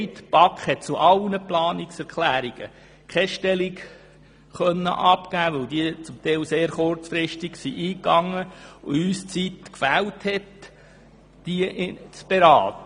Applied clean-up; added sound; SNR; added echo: none; none; none; none.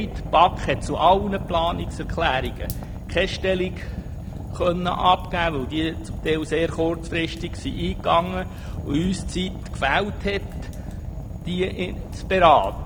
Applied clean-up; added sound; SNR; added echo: none; Fire; 8 dB; none.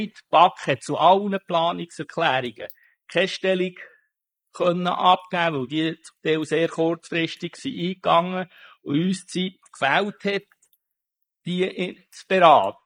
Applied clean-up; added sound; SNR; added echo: neural mask model Resemble Enhance denoiser.